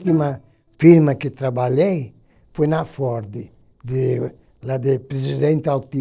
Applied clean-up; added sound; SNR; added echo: neural separator model SepFormer DNS4.